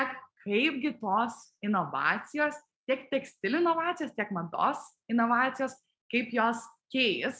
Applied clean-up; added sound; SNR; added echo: none; none; none; none.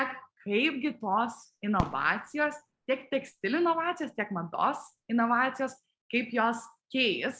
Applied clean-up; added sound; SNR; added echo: none; Fireworks; 14 dB; none.